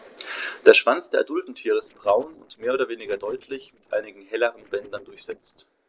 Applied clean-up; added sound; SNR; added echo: neural separator model SepFormer DNS4.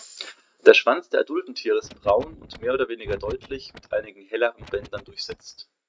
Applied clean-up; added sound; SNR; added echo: neural mask model RNNoise.